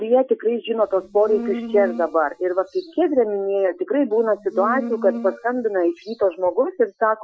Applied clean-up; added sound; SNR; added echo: classical method Wiener filter.